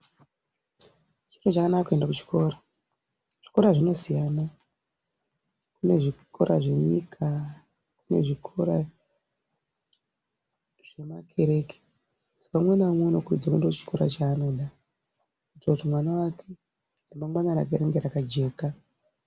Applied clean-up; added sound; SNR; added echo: none; none; none; none.